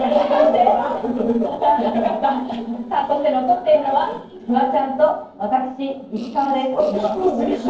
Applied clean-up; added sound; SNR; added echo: neural separator model SepFormer DNS4.